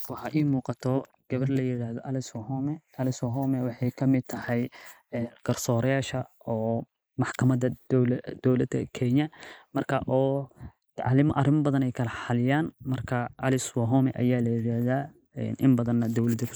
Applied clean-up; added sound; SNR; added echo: neural mask model Resemble Enhance denoiser.